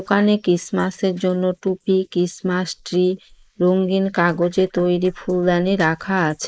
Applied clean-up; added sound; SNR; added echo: neural mask model Resemble Enhance denoiser.